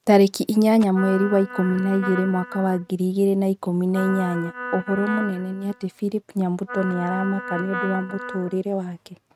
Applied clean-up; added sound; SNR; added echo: neural mask model RNNoise.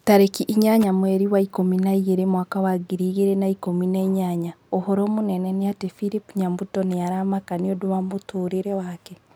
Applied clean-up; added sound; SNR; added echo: none; none; none; none.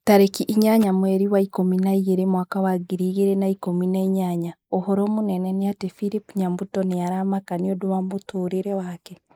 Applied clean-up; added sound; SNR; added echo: neural mask model Resemble Enhance denoiser.